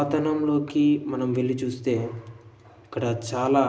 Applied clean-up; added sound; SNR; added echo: none; none; none; none.